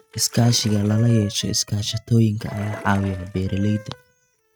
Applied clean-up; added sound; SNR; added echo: neural mask model RNNoise.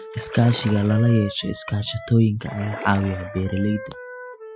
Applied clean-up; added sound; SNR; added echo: classical method Wiener filter.